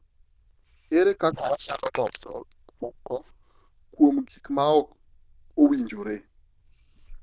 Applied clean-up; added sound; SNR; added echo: neural diffusion model UNIVERSE++.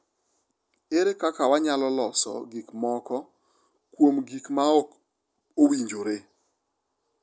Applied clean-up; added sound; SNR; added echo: none; none; none; none.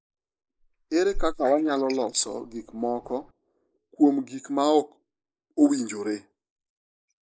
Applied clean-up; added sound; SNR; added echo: neural mask model Resemble Enhance denoiser.